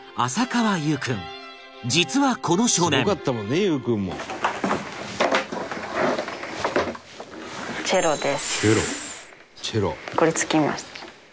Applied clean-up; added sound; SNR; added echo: none; none; none; none.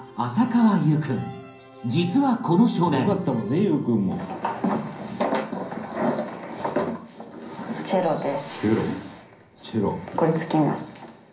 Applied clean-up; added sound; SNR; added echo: none; none; none; reverberation time 0.6 s.